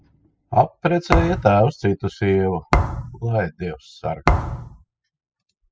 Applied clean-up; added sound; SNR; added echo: classical method spectral subtraction.